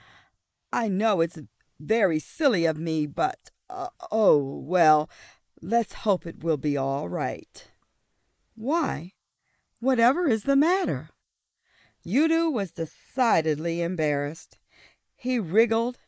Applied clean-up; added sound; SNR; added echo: neural mask model Resemble Enhance denoiser.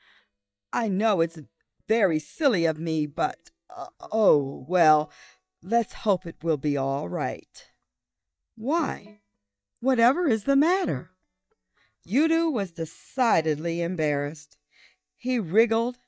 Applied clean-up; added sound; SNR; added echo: neural mask model DeepFilterNet 3.